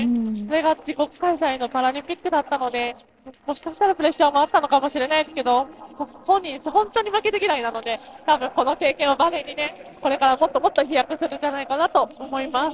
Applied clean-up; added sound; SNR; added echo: neural separator model SepFormer DNS4.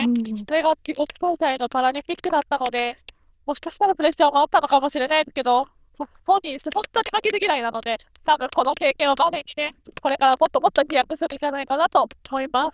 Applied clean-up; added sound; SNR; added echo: neural diffusion model UNIVERSE++.